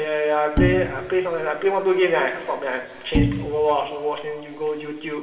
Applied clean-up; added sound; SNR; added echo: none; Bowed string instrument; 2 dB; reverberation time 2.9 s.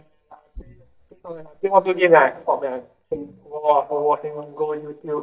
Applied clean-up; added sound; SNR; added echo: neural mask model DeepFilterNet 3.